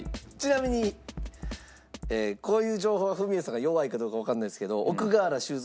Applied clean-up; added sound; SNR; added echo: none; Drum kit; 15 dB; none.